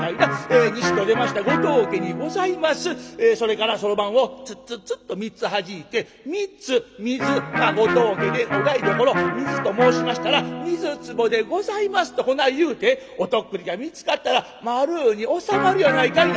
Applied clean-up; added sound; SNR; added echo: none; Electric guitar; 6 dB; none.